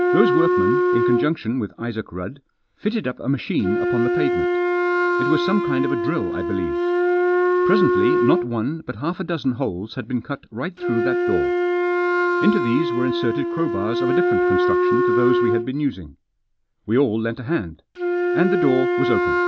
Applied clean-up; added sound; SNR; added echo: none; Wind instrument, woodwind instrument; -3 dB; none.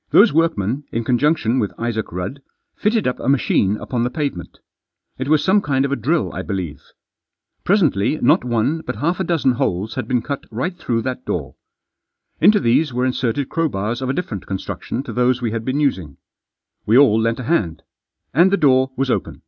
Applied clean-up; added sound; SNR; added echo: none; none; none; none.